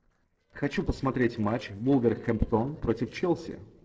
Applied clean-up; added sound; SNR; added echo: neural separator model SepFormer DNS4.